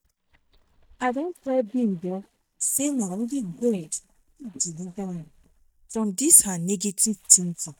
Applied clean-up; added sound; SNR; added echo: neural mask model DeepFilterNet 3.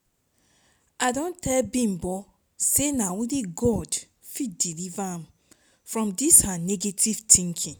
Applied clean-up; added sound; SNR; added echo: none; none; none; none.